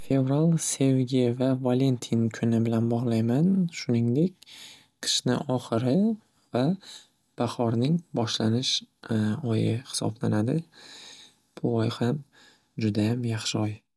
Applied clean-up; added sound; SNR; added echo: none; none; none; none.